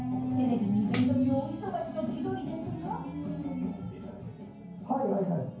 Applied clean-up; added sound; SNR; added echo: none; Tambourine; 7 dB; reverberation time 0.9 s.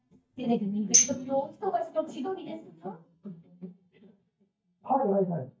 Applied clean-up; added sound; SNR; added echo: neural mask model DeepFilterNet 3.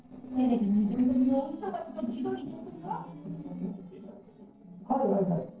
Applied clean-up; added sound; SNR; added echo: neural separator model SepFormer DNS4.